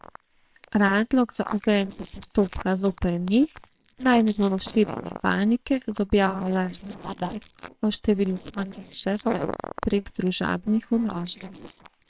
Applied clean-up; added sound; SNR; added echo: neural separator model SepFormer WHAMR!.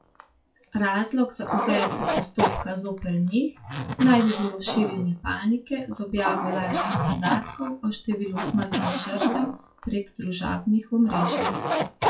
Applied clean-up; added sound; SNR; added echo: classical method WPE with log-MMSE.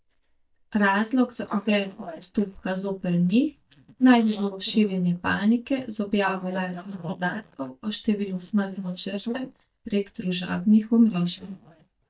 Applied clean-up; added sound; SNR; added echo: neural mask model DeepFilterNet 3.